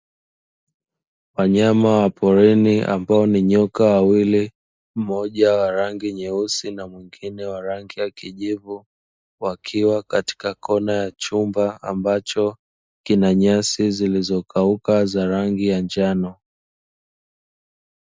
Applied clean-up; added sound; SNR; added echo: neural mask model Resemble Enhance denoiser.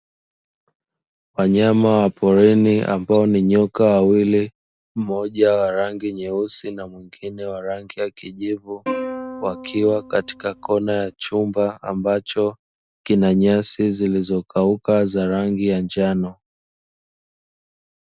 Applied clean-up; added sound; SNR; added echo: none; Plucked string instrument; 11 dB; none.